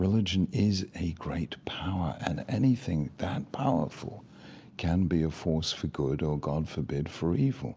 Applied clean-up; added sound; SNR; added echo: none; none; none; none.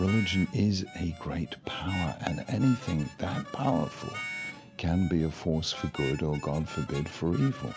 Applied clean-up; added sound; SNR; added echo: none; Harmonica; 13 dB; none.